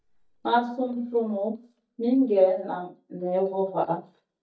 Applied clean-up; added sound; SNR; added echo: neural mask model DeepFilterNet 3.